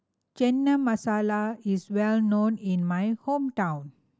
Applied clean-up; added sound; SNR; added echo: none; none; none; none.